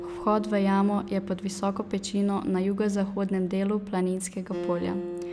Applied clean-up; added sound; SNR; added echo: none; Acoustic guitar; 12 dB; none.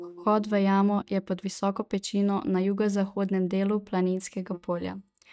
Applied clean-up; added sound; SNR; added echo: neural mask model DeepFilterNet 3.